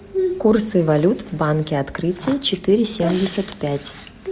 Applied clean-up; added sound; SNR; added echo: none; none; none; none.